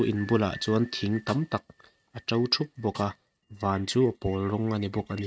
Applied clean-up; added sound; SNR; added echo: neural mask model RNNoise.